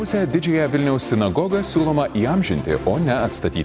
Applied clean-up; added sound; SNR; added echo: none; none; none; none.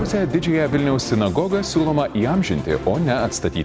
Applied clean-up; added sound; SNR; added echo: none; Thunder; 15 dB; none.